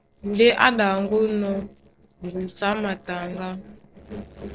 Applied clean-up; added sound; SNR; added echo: neural separator model SepFormer DNS4.